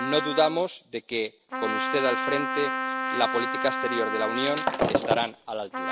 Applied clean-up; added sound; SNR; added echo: none; Trumpet + Shatter; 1 dB; none.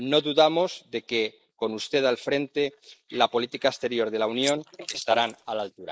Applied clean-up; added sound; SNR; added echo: neural mask model Resemble Enhance denoiser.